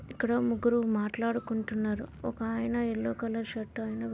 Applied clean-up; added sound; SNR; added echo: none; none; none; none.